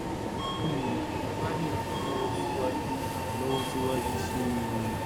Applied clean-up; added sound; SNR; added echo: none; Subway, metro, underground; -4 dB; none.